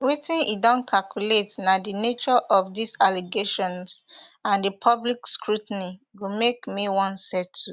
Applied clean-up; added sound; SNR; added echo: none; none; none; none.